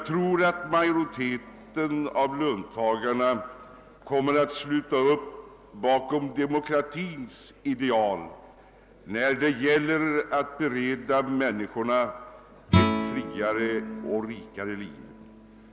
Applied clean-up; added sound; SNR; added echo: none; Guitar; 9 dB; none.